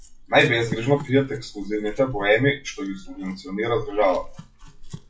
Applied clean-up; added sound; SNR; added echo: classical method WPE with log-MMSE.